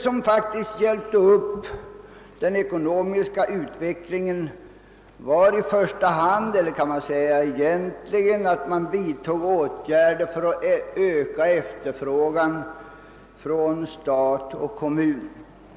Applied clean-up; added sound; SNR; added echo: none; none; none; none.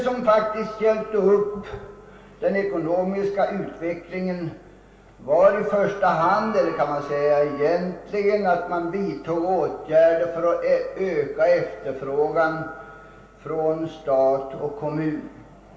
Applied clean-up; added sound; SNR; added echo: none; Wind instrument, woodwind instrument; 15 dB; reverberation time 0.4 s.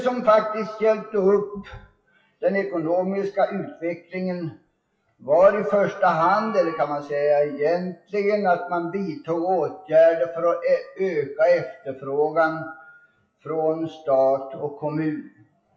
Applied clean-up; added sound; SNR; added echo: classical method WPE with log-MMSE.